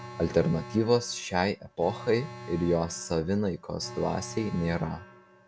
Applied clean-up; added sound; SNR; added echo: none; Alarm; 15 dB; none.